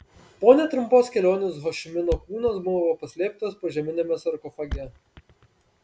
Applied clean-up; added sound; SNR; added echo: none; Thump, thud; 17 dB; none.